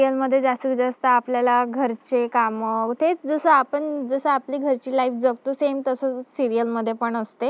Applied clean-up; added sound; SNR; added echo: none; none; none; none.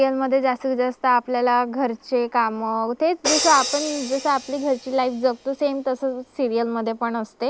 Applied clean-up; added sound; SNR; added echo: none; Crash cymbal; 11 dB; none.